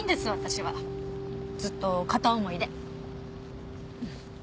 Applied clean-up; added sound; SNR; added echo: none; none; none; none.